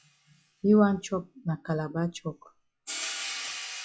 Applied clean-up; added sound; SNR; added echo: classical method log-MMSE.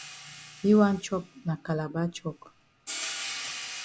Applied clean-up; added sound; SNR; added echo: none; Hi-hat; 11 dB; none.